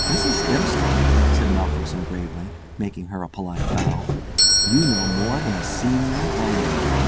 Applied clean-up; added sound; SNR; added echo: none; Car passing by + Doorbell; -5 dB; none.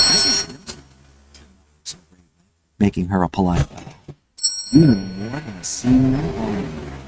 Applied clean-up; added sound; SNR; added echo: neural mask model RNNoise.